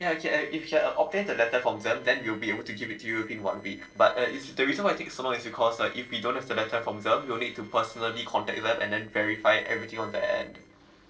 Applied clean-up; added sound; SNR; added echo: neural separator model SepFormer DNS4.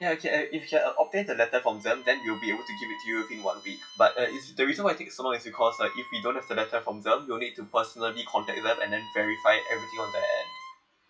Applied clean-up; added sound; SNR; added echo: classical method WPE with log-MMSE.